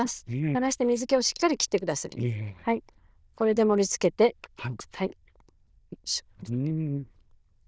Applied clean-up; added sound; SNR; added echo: neural diffusion model UNIVERSE++.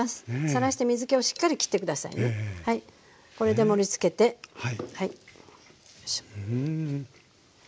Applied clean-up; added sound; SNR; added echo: none; none; none; none.